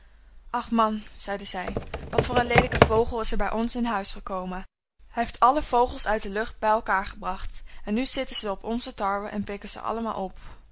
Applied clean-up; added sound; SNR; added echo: none; Computer keyboard; -4 dB; none.